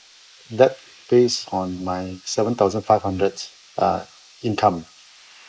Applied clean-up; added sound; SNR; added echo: neural mask model Resemble Enhance denoiser.